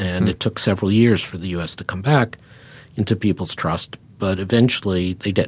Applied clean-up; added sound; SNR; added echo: none; none; none; none.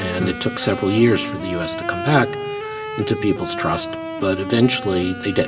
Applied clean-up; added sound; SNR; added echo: none; Wind instrument, woodwind instrument; 8 dB; reverberation time 0.6 s.